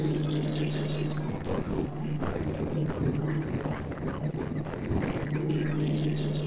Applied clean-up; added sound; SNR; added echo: neural separator model SepFormer DNS4.